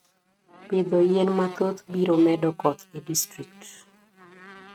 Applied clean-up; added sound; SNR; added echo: neural mask model RNNoise.